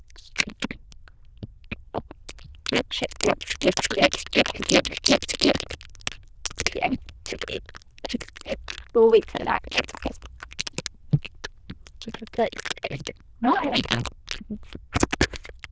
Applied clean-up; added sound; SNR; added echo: neural diffusion model UNIVERSE++.